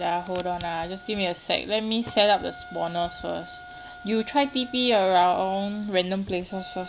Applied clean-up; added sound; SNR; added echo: none; Wind instrument, woodwind instrument; 19 dB; none.